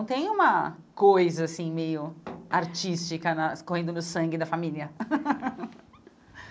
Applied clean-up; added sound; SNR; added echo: none; none; none; none.